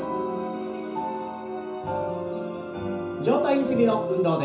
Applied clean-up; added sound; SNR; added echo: none; none; none; reverberation time 0.6 s.